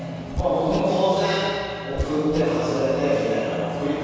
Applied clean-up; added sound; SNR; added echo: none; Hammer; 11 dB; reverberation time 2.2 s.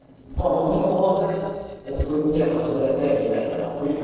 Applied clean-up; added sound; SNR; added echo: neural separator model SepFormer DNS4.